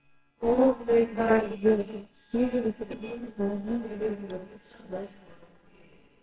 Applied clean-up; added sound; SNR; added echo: neural separator model SepFormer WHAMR!.